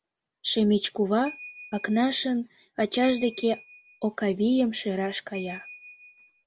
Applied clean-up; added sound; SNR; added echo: none; Ringtone / Bell; 18 dB; none.